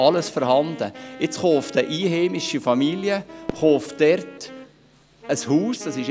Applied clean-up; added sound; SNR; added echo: none; Wind instrument, woodwind instrument + Fireworks; 17 dB; none.